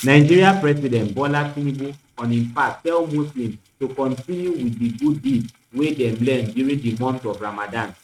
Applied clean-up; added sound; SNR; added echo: neural mask model RNNoise.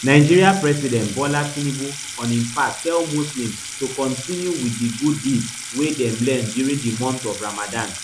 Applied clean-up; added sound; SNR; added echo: none; Sink (filling or washing) / Water tap, faucet; 10 dB; none.